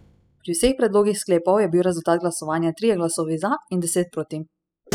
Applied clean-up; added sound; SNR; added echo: classical method spectral subtraction.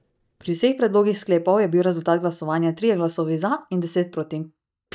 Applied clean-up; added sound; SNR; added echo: neural mask model DeepFilterNet 3.